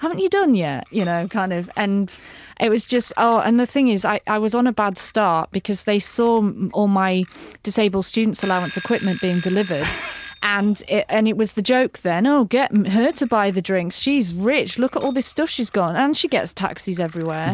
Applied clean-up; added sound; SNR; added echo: none; Alarm / Clock; 20 dB; none.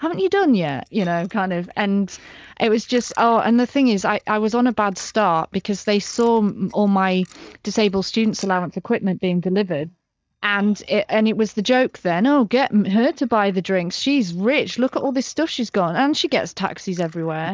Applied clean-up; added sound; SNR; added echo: neural mask model DeepFilterNet 3.